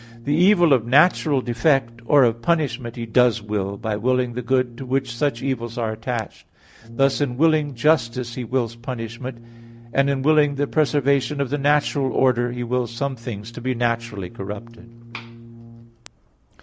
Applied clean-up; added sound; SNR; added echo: none; Brass instrument; 19 dB; none.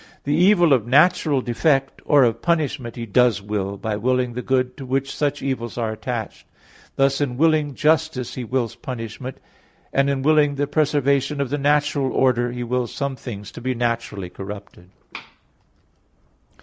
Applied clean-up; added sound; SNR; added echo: none; none; none; none.